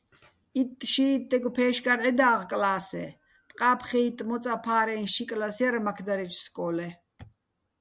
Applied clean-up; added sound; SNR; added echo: none; none; none; none.